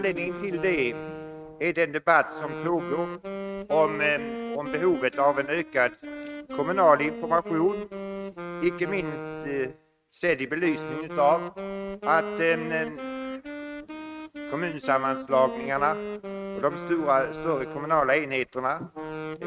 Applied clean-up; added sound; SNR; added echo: neural mask model RNNoise.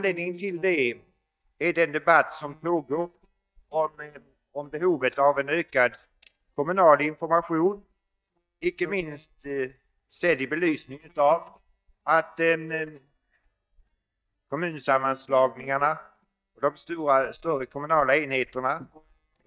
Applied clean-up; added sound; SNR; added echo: neural mask model DeepFilterNet 3.